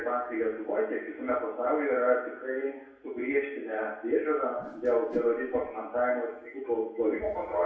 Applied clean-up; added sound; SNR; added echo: none; Whoosh, swoosh, swish; 12 dB; reverberation time 0.6 s.